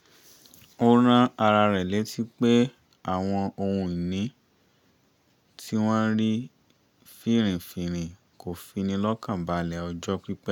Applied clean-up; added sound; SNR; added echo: none; none; none; none.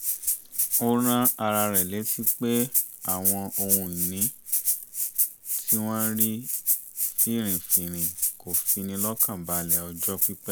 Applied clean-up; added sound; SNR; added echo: none; Rattle (instrument); -4 dB; none.